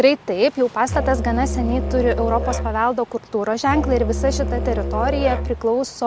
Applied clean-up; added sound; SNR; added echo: none; Musical instrument; 4 dB; none.